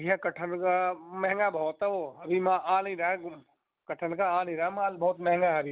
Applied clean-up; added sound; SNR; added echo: none; none; none; none.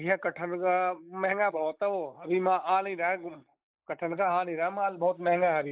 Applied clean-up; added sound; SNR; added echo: neural mask model Resemble Enhance denoiser.